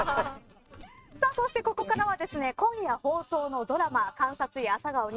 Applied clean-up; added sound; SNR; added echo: neural mask model RNNoise.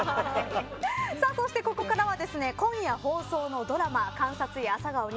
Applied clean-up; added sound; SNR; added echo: none; none; none; none.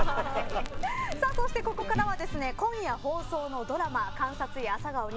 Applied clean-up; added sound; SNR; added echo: none; Crackle; 1 dB; none.